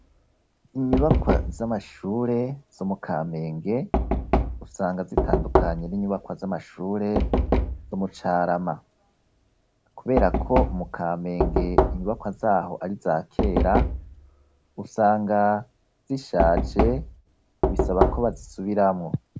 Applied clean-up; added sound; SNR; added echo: none; Knock; 1 dB; none.